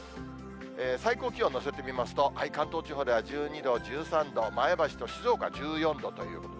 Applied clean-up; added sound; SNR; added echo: none; none; none; none.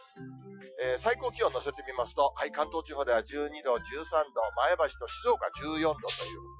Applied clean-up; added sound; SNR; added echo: classical method Wiener filter.